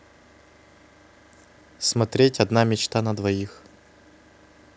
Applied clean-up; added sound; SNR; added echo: none; none; none; none.